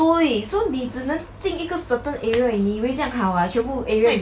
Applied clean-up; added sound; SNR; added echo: none; none; none; none.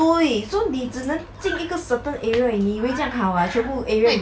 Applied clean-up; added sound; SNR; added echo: none; Bird vocalization, bird call, bird song; 18 dB; none.